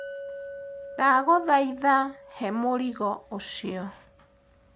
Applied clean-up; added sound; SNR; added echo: none; Chink, clink; 16 dB; none.